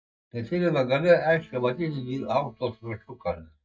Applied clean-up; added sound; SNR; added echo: neural mask model DeepFilterNet 3.